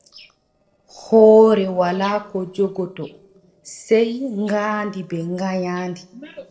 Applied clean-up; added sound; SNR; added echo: neural separator model SepFormer DNS4.